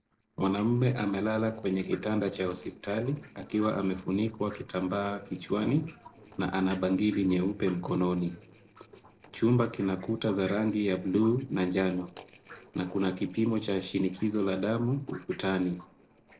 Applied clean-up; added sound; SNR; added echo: neural separator model SepFormer DNS4.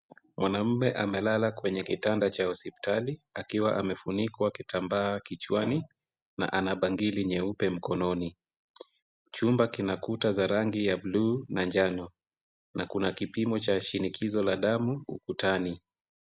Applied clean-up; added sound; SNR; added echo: none; none; none; none.